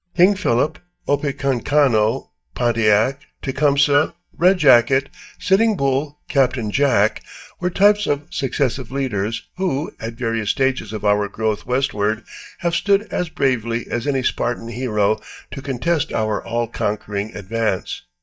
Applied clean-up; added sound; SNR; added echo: neural mask model DeepFilterNet 3.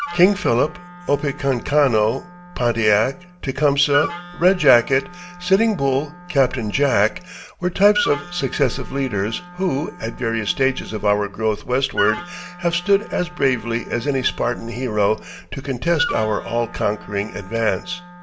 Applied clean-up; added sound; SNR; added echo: none; Wind instrument, woodwind instrument; 14 dB; reverberation time 0.3 s.